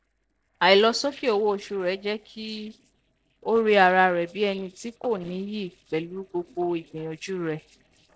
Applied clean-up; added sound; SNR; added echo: neural separator model SepFormer DNS4.